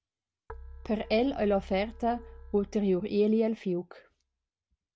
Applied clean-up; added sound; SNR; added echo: none; Keyboard (musical); 18 dB; none.